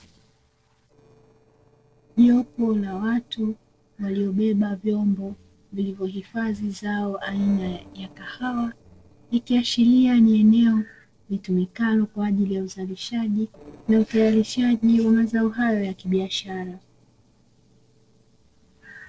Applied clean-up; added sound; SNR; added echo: neural separator model SepFormer DNS4.